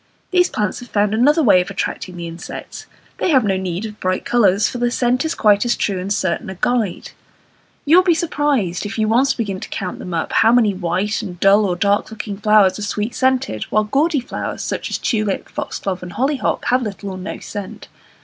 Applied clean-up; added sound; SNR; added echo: none; none; none; none.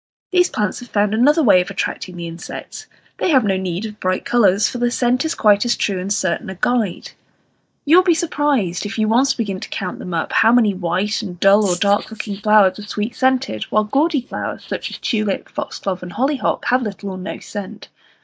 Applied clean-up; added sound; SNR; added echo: neural mask model DeepFilterNet 3.